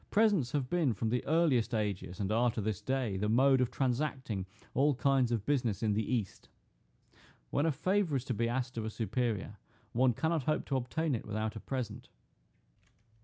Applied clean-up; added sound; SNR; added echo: none; none; none; none.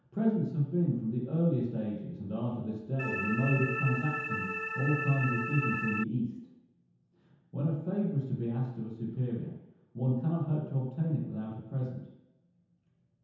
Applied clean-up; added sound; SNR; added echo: none; Organ; 3 dB; reverberation time 0.9 s.